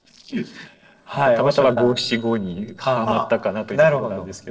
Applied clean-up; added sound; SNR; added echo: neural separator model SepFormer DNS4.